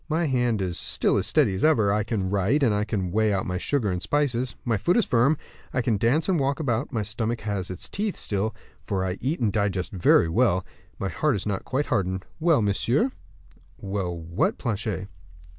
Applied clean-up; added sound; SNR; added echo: none; none; none; none.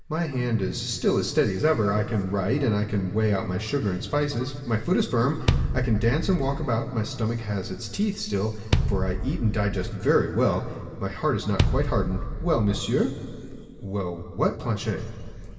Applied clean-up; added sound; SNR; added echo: none; Bass drum; 2 dB; reverberation time 2.3 s.